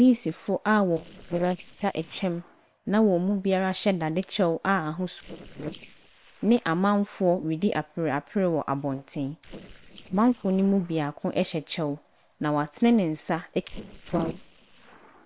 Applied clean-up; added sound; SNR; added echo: neural separator model SepFormer WHAM!.